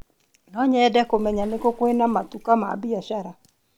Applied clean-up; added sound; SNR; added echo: none; Bathtub (filling or washing) / Water / Splash, splatter; 18 dB; none.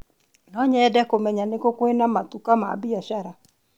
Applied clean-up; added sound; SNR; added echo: none; none; none; none.